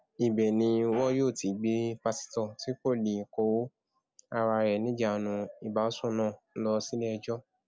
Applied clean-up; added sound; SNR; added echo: none; Fart; 11 dB; none.